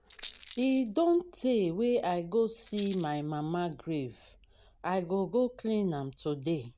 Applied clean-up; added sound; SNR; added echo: none; Rattle; 19 dB; none.